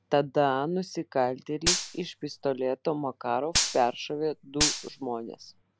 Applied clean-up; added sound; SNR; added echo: none; Gunshot, gunfire; 2 dB; none.